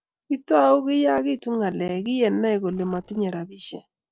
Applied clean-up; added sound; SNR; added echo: neural separator model SepFormer DNS4.